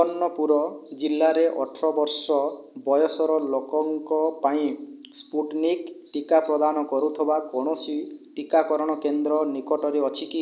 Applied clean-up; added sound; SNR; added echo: none; none; none; none.